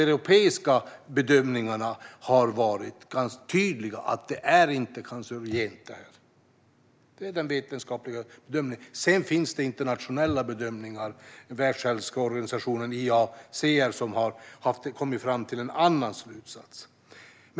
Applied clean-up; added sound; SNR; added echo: none; none; none; none.